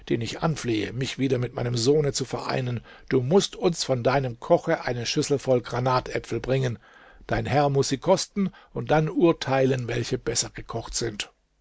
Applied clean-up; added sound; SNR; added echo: none; none; none; none.